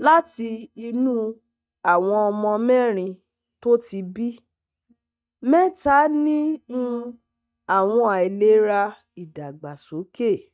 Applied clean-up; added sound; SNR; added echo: neural mask model DeepFilterNet 3.